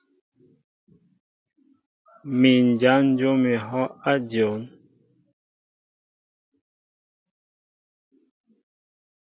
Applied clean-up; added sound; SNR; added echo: none; none; none; none.